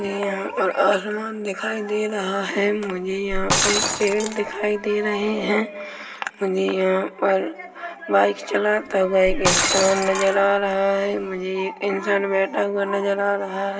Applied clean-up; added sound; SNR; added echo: none; Shatter; 8 dB; reverberation time 0.4 s.